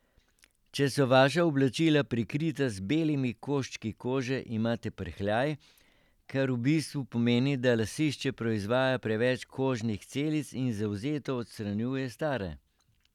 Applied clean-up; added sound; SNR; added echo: none; none; none; none.